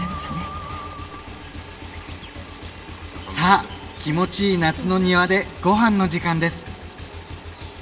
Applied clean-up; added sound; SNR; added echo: none; Motorcycle / Engine; 13 dB; reverberation time 2.8 s.